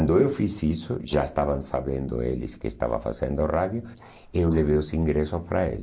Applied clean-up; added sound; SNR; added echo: neural mask model Resemble Enhance denoiser.